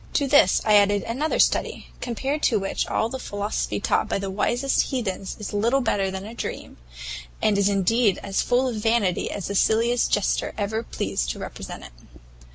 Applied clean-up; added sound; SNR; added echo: none; none; none; none.